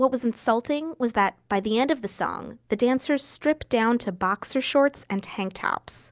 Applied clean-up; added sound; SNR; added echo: none; none; none; none.